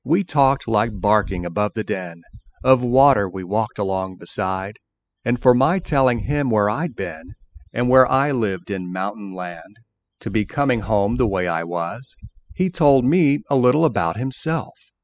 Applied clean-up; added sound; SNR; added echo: classical method spectral subtraction.